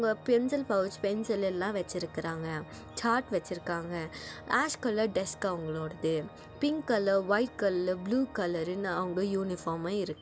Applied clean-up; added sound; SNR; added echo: none; Organ; 19 dB; none.